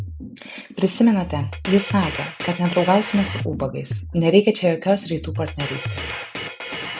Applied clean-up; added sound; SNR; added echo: none; Drum kit; 9 dB; none.